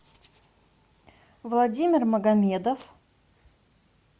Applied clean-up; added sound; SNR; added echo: none; none; none; none.